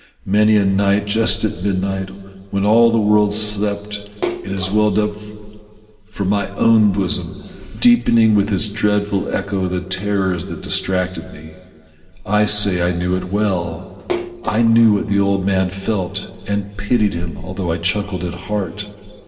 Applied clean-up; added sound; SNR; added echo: none; Splash, splatter; 11 dB; reverberation time 2.2 s.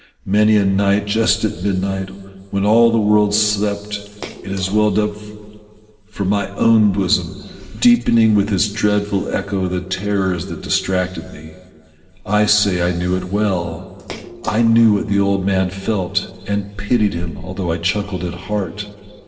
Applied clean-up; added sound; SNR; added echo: neural separator model SepFormer DNS4.